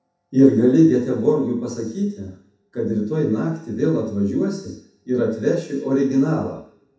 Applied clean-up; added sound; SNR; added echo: none; none; none; reverberation time 0.7 s.